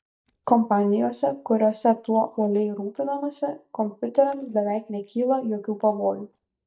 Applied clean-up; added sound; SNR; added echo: neural mask model DeepFilterNet 3.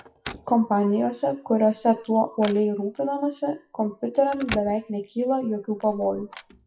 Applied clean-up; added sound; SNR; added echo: classical method WPE with log-MMSE.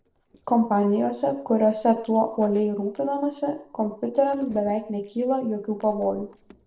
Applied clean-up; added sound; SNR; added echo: neural separator model SepFormer DNS4.